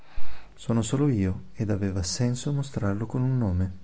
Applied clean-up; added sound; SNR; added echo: none; none; none; none.